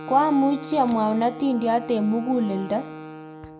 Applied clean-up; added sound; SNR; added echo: none; Wind instrument, woodwind instrument; 14 dB; reverberation time 0.3 s.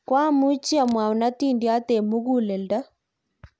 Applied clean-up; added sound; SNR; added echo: none; none; none; none.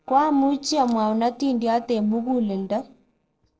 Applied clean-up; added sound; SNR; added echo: neural separator model SepFormer DNS4.